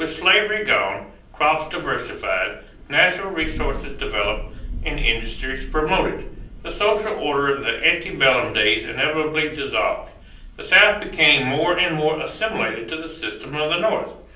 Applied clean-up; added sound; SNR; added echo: none; Thunder; 12 dB; reverberation time 0.6 s.